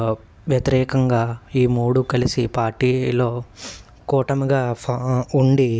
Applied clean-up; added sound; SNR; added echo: none; none; none; none.